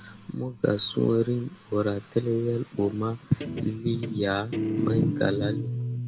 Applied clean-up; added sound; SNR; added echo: none; Guitar; 7 dB; none.